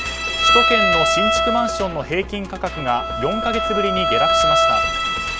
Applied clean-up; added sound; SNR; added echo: none; Bowed string instrument; -5 dB; none.